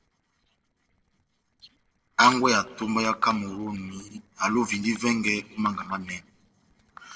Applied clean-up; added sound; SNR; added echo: neural separator model SepFormer DNS4.